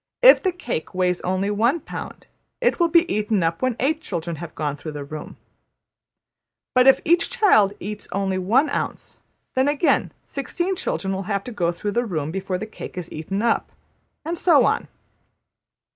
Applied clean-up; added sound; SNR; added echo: none; none; none; none.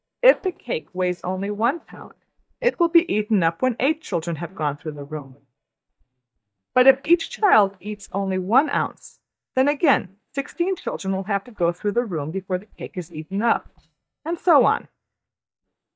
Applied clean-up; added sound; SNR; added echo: neural mask model DeepFilterNet 3.